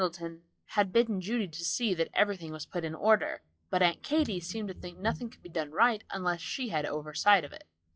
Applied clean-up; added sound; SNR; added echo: classical method log-MMSE.